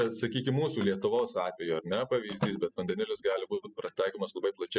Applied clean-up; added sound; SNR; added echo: classical method spectral subtraction.